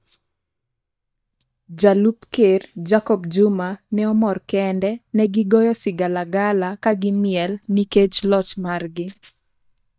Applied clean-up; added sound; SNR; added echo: neural mask model DeepFilterNet 3.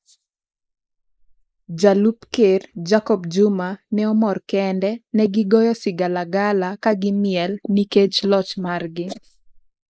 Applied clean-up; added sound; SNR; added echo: neural mask model Resemble Enhance denoiser.